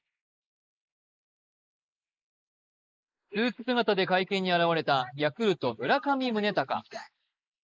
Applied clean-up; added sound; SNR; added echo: neural mask model Resemble Enhance denoiser.